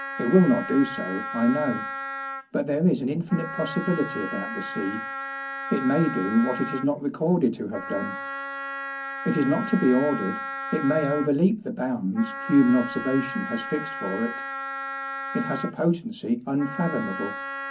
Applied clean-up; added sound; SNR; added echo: none; Wind instrument, woodwind instrument; 8 dB; reverberation time 0.4 s.